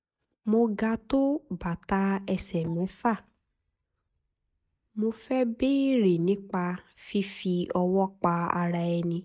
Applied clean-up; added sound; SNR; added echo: neural mask model DeepFilterNet 3.